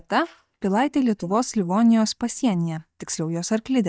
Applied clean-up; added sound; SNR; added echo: neural mask model DeepFilterNet 3.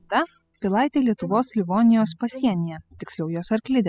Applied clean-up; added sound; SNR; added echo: classical method spectral subtraction.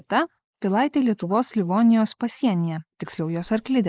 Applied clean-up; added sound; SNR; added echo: neural mask model Resemble Enhance denoiser.